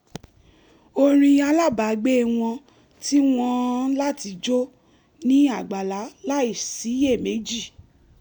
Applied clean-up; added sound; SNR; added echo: none; none; none; none.